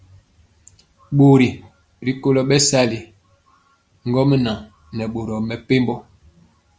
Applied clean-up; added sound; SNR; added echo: none; none; none; none.